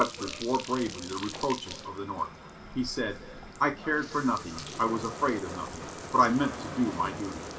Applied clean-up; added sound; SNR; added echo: none; Bathtub (filling or washing); 11 dB; reverberation time 2.6 s.